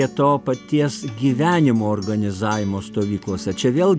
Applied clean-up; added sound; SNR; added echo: none; Acoustic guitar; 16 dB; none.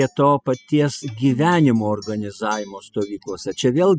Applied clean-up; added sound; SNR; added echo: classical method spectral subtraction.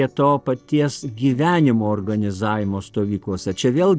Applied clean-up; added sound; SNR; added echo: neural separator model SepFormer DNS4.